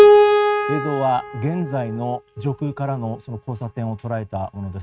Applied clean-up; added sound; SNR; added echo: neural mask model RNNoise.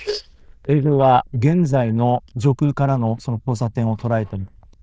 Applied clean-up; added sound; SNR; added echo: neural diffusion model UNIVERSE++.